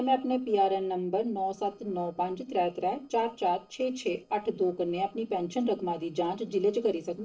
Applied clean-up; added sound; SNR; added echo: neural separator model SepFormer DNS4.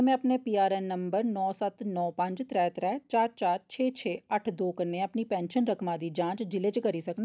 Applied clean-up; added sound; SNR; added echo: none; none; none; none.